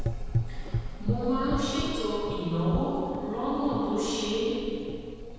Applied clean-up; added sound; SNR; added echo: none; Gurgling / Engine; 4 dB; reverberation time 2.1 s.